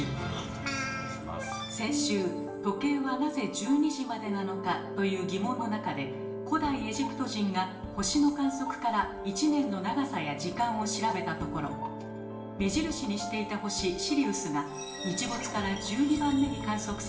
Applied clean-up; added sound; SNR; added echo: none; Bowed string instrument; 14 dB; reverberation time 0.8 s.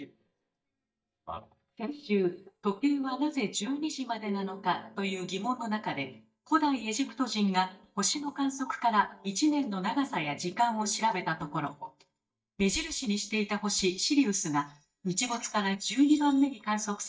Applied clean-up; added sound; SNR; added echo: neural mask model DeepFilterNet 3.